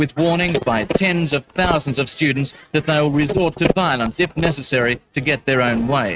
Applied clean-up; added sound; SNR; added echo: neural mask model RNNoise.